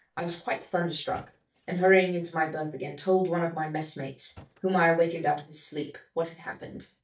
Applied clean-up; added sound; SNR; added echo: neural mask model DeepFilterNet 3.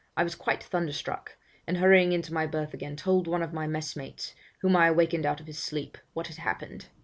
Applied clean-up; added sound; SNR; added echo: none; none; none; none.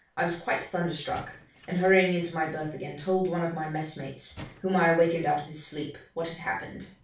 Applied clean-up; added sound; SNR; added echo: none; Squeak / Wood; 19 dB; reverberation time 0.3 s.